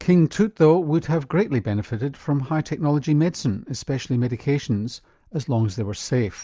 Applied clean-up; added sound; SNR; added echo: none; none; none; none.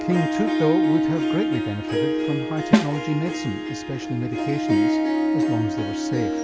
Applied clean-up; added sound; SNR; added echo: none; Snare drum + Harp; -4 dB; none.